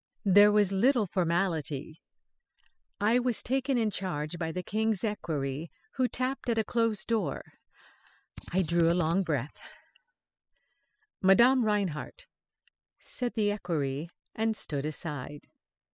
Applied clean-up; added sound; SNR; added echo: classical method spectral subtraction.